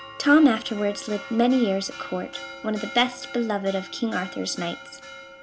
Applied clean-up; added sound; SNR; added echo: none; Church bell; 15 dB; none.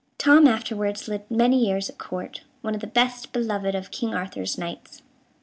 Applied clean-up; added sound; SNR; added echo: none; none; none; none.